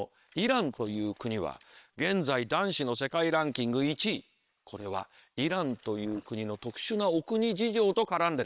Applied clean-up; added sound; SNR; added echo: neural separator model SepFormer WHAM!.